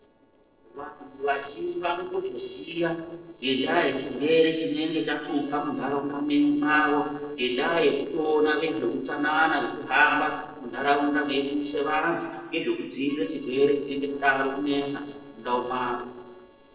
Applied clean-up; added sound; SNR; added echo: neural separator model SepFormer DNS4.